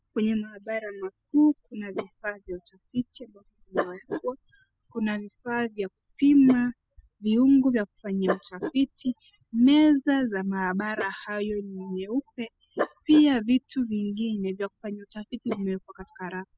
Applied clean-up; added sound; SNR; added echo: classical method spectral subtraction.